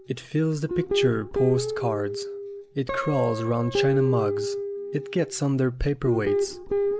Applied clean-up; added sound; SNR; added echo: none; Guitar; 1 dB; none.